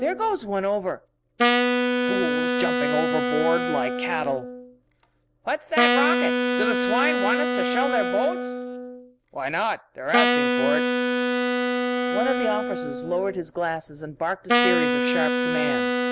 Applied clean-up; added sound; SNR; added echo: none; Wind instrument, woodwind instrument; -3 dB; none.